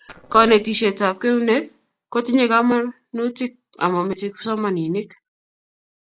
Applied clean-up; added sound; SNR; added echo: neural separator model SepFormer DNS4.